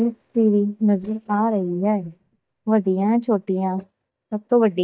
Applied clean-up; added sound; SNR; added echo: neural mask model DeepFilterNet 3.